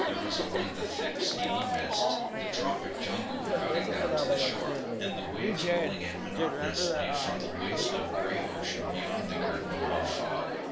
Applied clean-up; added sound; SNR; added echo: none; Chatter; -4 dB; reverberation time 0.3 s.